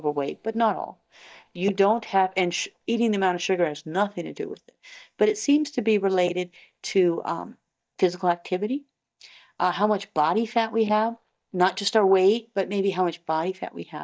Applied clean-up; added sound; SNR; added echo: neural mask model DeepFilterNet 3.